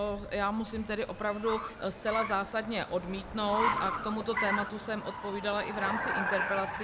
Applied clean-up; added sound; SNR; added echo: none; Car; 3 dB; none.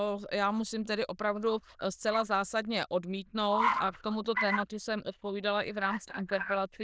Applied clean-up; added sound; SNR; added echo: neural diffusion model UNIVERSE++.